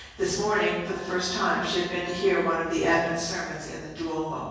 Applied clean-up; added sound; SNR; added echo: none; Bowed string instrument; 15 dB; reverberation time 1.3 s.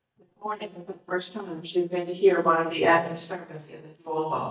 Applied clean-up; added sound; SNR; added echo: neural mask model DeepFilterNet 3.